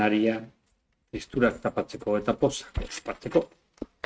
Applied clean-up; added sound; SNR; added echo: neural mask model RNNoise.